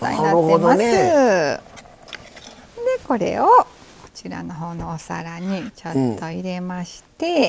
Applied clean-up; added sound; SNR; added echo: none; none; none; none.